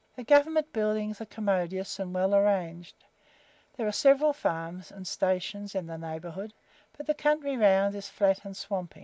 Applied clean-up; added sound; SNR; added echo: none; none; none; none.